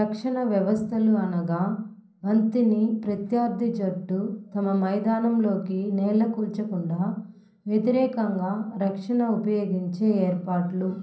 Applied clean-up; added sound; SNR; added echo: none; none; none; reverberation time 0.6 s.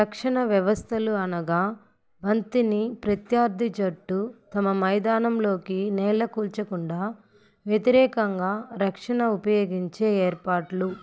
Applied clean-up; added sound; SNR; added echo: none; none; none; none.